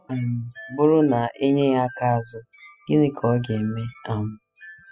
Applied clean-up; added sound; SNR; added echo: classical method spectral subtraction.